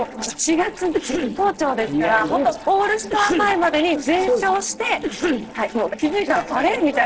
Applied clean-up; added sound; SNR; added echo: neural separator model SepFormer DNS4.